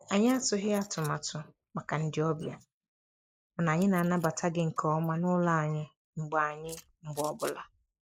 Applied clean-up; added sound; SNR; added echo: neural mask model Resemble Enhance denoiser.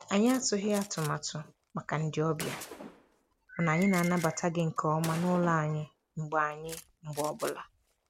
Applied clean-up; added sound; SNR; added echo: none; Gunshot, gunfire; 16 dB; none.